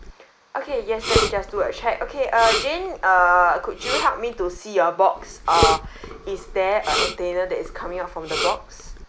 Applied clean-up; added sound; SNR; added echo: none; Respiratory sounds; 6 dB; none.